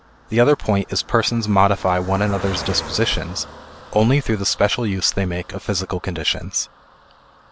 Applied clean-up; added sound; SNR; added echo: none; Car passing by; 17 dB; none.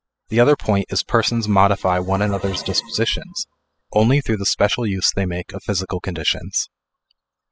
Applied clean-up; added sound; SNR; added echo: classical method spectral subtraction.